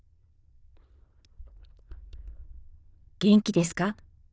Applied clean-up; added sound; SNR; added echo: neural diffusion model UNIVERSE++.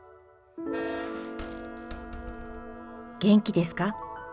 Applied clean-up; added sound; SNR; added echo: none; Wind instrument, woodwind instrument + Squeak; 12 dB; none.